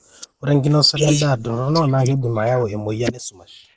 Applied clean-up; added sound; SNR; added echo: neural mask model Resemble Enhance denoiser.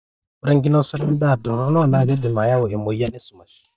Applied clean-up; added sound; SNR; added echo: neural mask model DeepFilterNet 3.